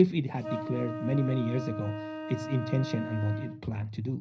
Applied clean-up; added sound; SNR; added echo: none; Wind instrument, woodwind instrument; 8 dB; reverberation time 0.5 s.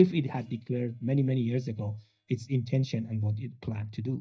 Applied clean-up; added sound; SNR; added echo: neural mask model DeepFilterNet 3.